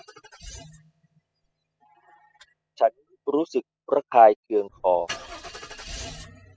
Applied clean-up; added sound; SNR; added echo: classical method spectral subtraction.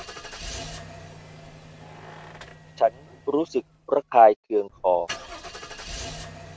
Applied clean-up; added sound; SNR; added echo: none; Engine starting / Car; 15 dB; none.